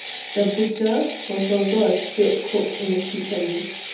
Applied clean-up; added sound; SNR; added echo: none; Ratchet, pawl; 11 dB; reverberation time 1.3 s.